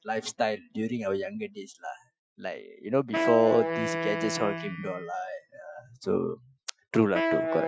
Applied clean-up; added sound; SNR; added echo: classical method Wiener filter.